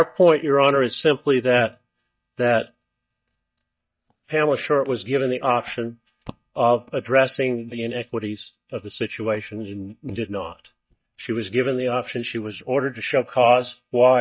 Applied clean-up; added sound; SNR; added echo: neural mask model DeepFilterNet 3.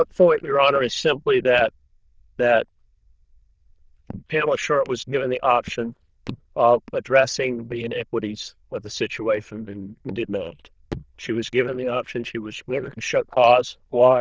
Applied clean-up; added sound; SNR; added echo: neural diffusion model UNIVERSE++.